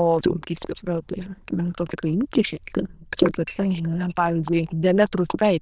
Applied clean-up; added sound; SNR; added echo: neural diffusion model UNIVERSE++.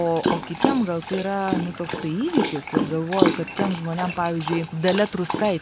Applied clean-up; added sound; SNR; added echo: none; Dog; 3 dB; none.